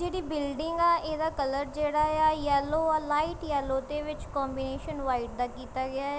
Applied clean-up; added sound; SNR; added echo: none; none; none; none.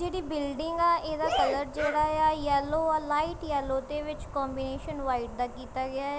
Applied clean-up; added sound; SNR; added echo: none; Cheering; 3 dB; none.